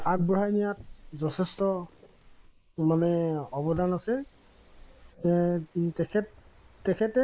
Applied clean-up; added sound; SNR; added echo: neural mask model Resemble Enhance denoiser.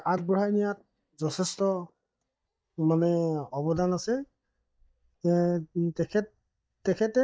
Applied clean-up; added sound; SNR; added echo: neural mask model DeepFilterNet 3.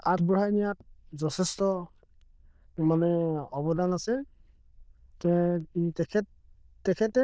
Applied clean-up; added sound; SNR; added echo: neural diffusion model UNIVERSE++.